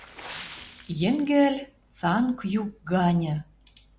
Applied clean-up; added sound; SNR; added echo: none; Water / Splash, splatter; 20 dB; none.